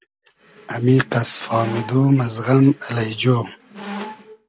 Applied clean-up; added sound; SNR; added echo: none; Squeak; 16 dB; none.